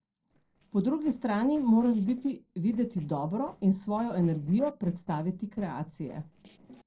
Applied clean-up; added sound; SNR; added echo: neural separator model SepFormer DNS4.